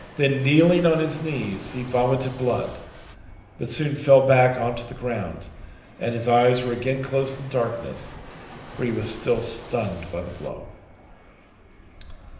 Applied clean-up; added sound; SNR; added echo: none; Fixed-wing aircraft, airplane; 18 dB; reverberation time 0.9 s.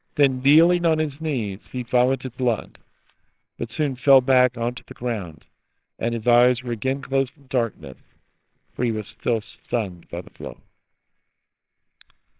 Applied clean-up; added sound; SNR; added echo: neural separator model SepFormer WHAMR!.